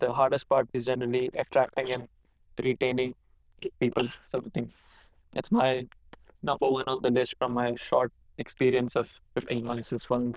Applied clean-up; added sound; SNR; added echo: neural diffusion model UNIVERSE++.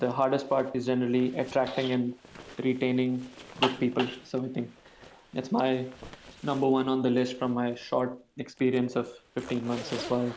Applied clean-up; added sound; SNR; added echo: none; Zipper (clothing); 14 dB; none.